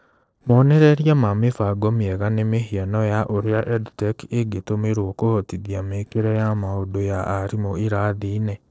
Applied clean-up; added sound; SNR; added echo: neural separator model SepFormer DNS4.